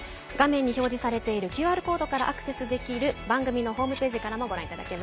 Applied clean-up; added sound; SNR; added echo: none; Cutlery, silverware; 12 dB; none.